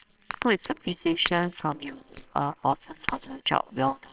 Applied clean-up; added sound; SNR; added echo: neural separator model SepFormer WHAMR!.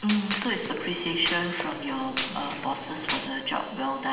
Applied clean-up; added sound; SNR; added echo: none; Gunshot, gunfire; 6 dB; reverberation time 2.9 s.